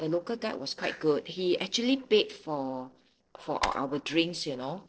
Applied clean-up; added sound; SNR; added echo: neural separator model SepFormer DNS4.